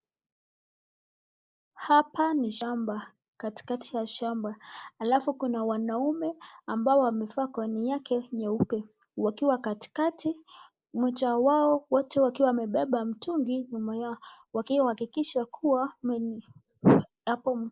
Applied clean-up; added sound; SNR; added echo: neural mask model Resemble Enhance denoiser.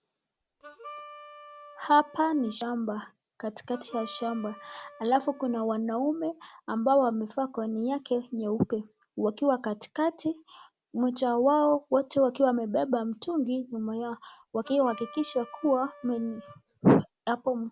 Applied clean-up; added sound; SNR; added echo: none; Harmonica; 19 dB; none.